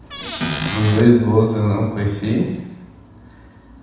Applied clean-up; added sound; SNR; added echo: none; Squeak / Cupboard open or close; 6 dB; reverberation time 1.1 s.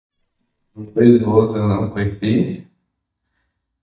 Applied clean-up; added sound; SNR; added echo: neural mask model DeepFilterNet 3.